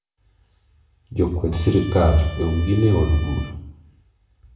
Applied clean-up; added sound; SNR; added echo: none; Trumpet; 20 dB; reverberation time 0.8 s.